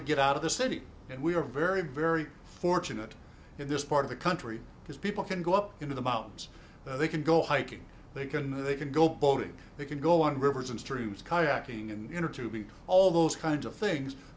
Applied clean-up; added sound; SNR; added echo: none; none; none; none.